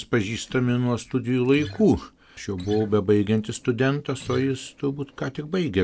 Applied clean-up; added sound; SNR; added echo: none; Acoustic guitar; 13 dB; none.